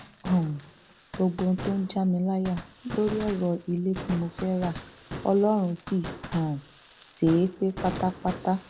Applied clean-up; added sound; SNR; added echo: none; Fireworks; 13 dB; none.